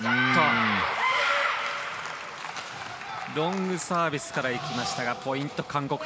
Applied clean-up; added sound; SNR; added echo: none; none; none; none.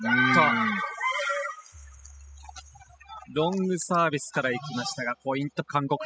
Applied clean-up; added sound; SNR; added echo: classical method spectral subtraction.